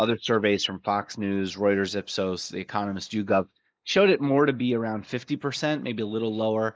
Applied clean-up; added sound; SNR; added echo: neural mask model Resemble Enhance denoiser.